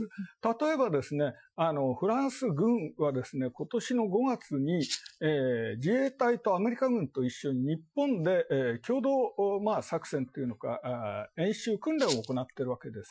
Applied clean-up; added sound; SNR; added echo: classical method Wiener filter.